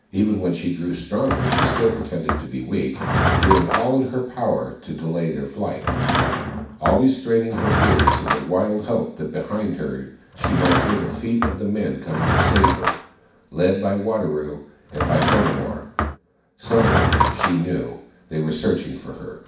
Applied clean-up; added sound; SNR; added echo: none; Drawer open or close / Wood; 1 dB; reverberation time 0.6 s.